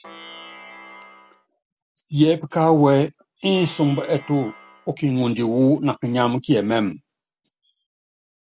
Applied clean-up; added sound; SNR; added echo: none; Plucked string instrument; 20 dB; none.